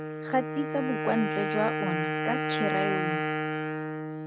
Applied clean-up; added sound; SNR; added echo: none; Wind instrument, woodwind instrument; -1 dB; none.